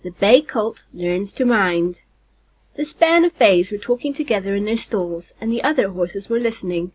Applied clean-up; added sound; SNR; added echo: none; none; none; none.